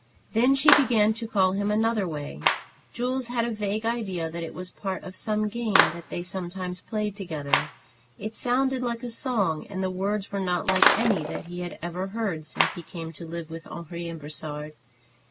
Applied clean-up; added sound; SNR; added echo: none; Clapping + Shatter; 4 dB; none.